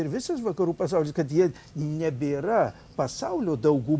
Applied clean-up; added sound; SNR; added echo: none; none; none; none.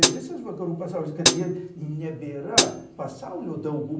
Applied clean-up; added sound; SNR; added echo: none; Hi-hat; -4 dB; reverberation time 0.6 s.